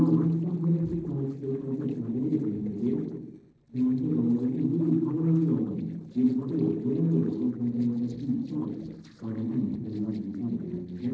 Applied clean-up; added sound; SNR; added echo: neural separator model SepFormer DNS4.